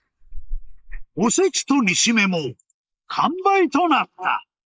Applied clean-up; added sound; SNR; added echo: neural mask model Resemble Enhance denoiser.